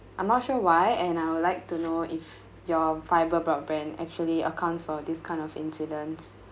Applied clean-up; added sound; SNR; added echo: none; none; none; none.